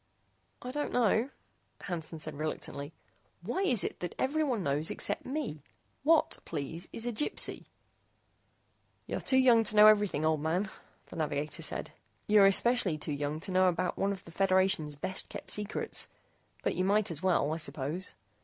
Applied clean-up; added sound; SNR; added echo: none; none; none; none.